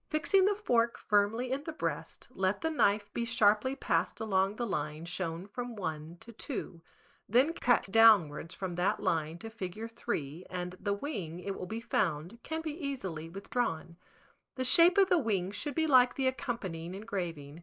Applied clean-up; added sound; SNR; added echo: neural mask model Resemble Enhance denoiser.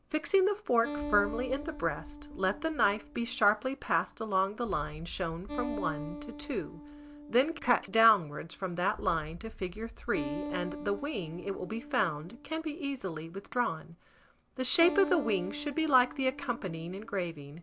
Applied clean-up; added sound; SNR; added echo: none; Boom + Acoustic guitar; 11 dB; none.